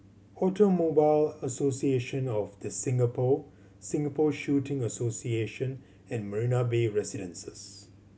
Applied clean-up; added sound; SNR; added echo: none; none; none; none.